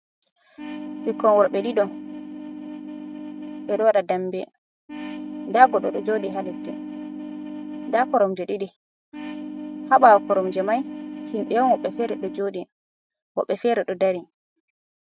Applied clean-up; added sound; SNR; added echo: neural mask model RNNoise.